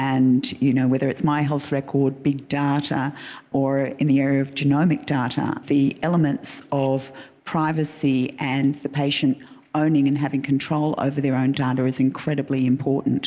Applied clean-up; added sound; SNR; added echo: none; none; none; none.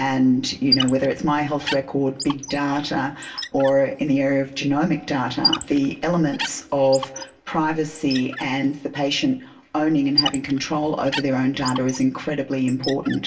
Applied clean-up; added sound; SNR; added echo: none; Squeak; 10 dB; reverberation time 0.2 s.